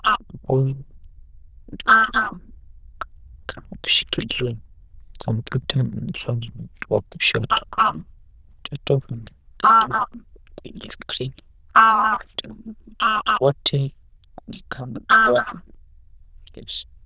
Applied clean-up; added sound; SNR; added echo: neural diffusion model UNIVERSE++.